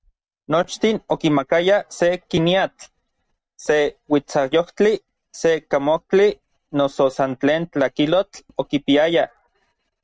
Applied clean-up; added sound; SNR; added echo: neural mask model RNNoise.